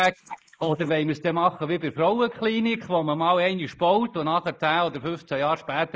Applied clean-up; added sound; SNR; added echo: neural mask model Resemble Enhance denoiser.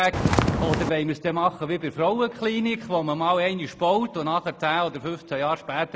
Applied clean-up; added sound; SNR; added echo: none; Walk, footsteps; -2 dB; none.